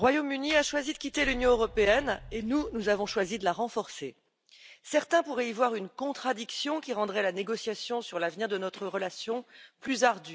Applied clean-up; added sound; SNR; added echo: none; Sliding door; 16 dB; none.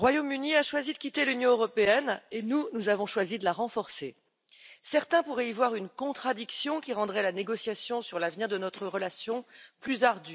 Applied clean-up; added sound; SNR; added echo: none; none; none; none.